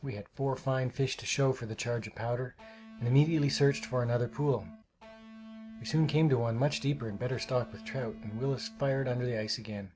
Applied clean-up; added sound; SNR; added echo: none; Electric guitar; 17 dB; none.